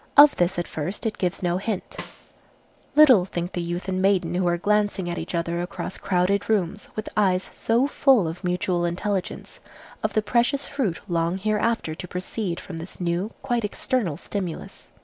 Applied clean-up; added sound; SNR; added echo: none; Snare drum; 19 dB; none.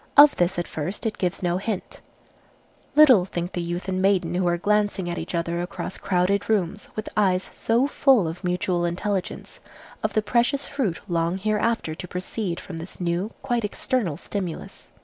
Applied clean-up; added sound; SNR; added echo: none; none; none; none.